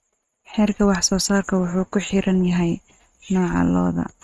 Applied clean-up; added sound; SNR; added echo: neural mask model RNNoise.